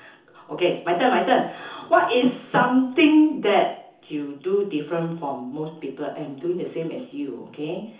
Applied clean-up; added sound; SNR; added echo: none; none; none; reverberation time 0.6 s.